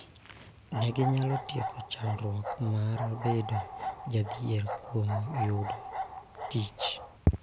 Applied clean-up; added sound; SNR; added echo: none; Bark; 7 dB; none.